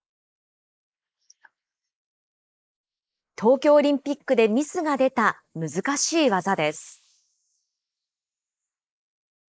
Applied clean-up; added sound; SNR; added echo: neural mask model Resemble Enhance denoiser.